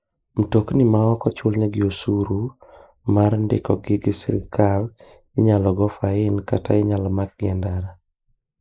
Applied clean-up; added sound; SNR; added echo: neural mask model Resemble Enhance denoiser.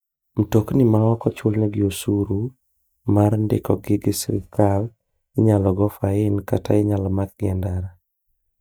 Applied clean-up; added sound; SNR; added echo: neural mask model DeepFilterNet 3.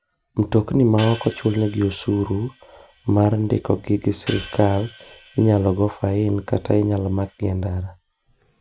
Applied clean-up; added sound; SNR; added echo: none; Hi-hat; 12 dB; none.